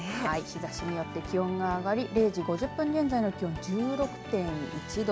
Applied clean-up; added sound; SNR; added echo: none; none; none; none.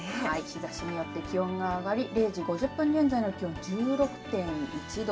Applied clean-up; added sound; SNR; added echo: none; none; none; reverberation time 0.1 s.